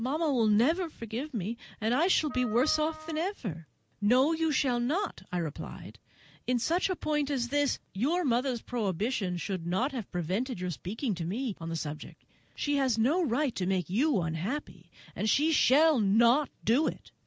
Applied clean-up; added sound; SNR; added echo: none; Wind instrument, woodwind instrument; 16 dB; none.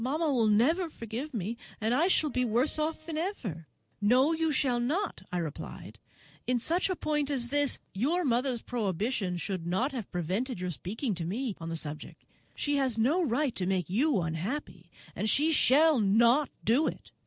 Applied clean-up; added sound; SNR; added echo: neural separator model SepFormer DNS4.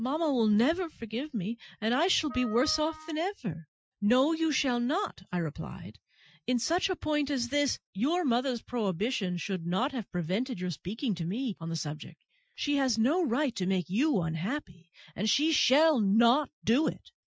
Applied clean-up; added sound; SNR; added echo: classical method Wiener filter.